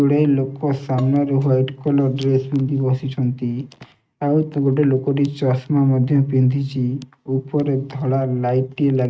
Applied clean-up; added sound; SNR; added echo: neural mask model RNNoise.